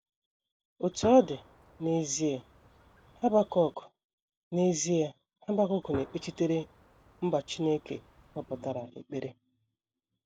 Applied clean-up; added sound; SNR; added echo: none; Gunshot, gunfire; 17 dB; none.